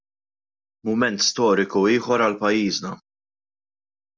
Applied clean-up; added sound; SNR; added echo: none; none; none; none.